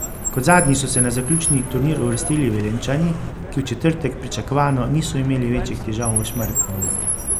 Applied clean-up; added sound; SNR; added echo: none; Car; 5 dB; none.